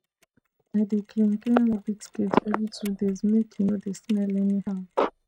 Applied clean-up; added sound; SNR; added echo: neural mask model RNNoise.